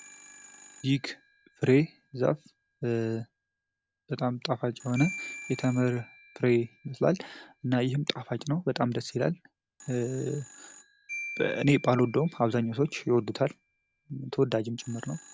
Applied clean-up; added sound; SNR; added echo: none; Telephone + Marimba, xylophone; 18 dB; none.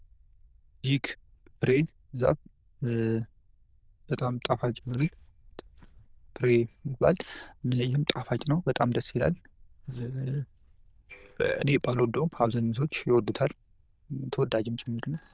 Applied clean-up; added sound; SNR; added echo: neural diffusion model UNIVERSE++.